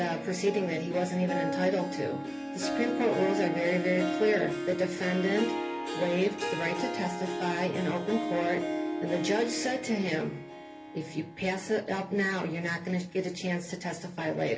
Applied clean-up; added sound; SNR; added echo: none; Harp; 4 dB; reverberation time 0.3 s.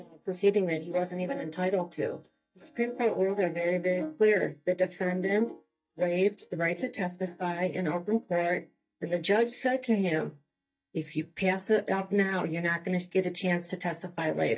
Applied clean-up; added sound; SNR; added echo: neural mask model DeepFilterNet 3.